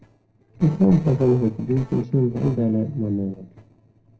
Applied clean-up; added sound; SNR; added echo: neural separator model SepFormer DNS4.